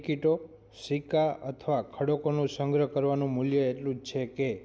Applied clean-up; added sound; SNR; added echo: none; none; none; none.